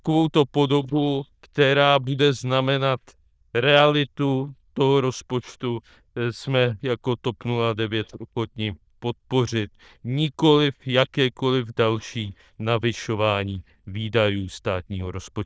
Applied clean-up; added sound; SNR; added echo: neural diffusion model UNIVERSE++.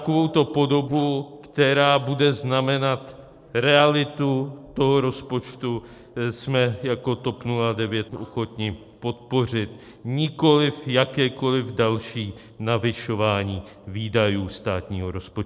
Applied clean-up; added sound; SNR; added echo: neural separator model SepFormer DNS4.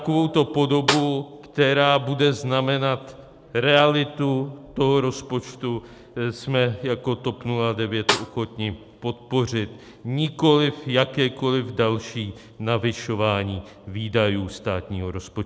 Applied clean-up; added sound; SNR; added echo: none; Snare drum; 6 dB; none.